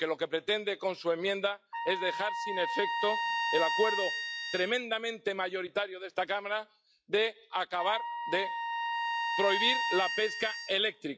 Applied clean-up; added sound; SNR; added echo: classical method log-MMSE.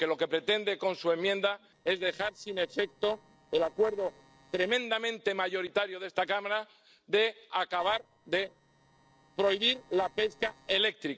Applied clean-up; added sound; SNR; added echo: neural separator model SepFormer DNS4.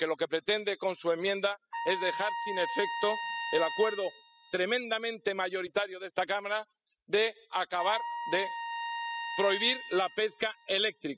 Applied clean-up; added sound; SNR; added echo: classical method spectral subtraction.